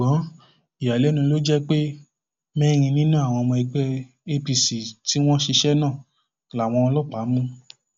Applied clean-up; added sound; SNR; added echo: none; none; none; none.